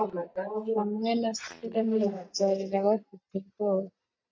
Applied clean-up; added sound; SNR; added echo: neural mask model DeepFilterNet 3.